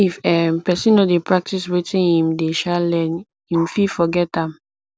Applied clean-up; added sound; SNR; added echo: none; none; none; none.